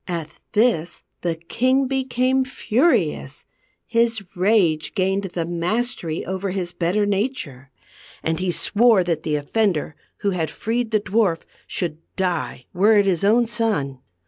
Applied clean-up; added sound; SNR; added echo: none; none; none; none.